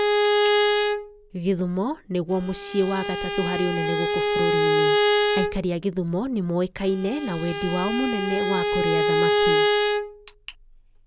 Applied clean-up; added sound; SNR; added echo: none; Bowed string instrument; -3 dB; none.